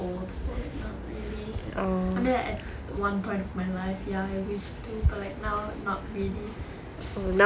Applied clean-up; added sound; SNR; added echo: none; none; none; none.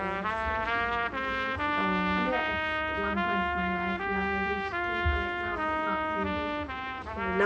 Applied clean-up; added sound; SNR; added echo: none; Trumpet; -4 dB; reverberation time 0.3 s.